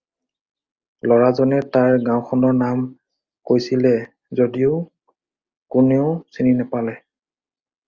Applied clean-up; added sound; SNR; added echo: none; none; none; none.